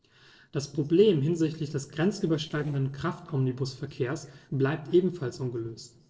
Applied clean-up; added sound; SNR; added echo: neural separator model SepFormer DNS4.